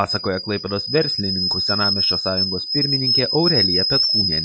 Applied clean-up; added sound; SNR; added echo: classical method Wiener filter.